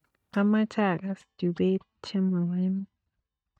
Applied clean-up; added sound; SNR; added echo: neural mask model DeepFilterNet 3.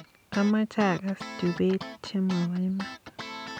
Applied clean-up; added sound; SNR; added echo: none; Guitar; 13 dB; none.